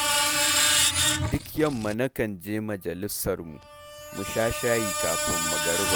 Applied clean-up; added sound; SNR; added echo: none; Screech; -3 dB; none.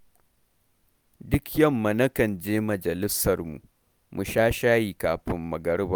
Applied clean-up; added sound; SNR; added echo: none; none; none; none.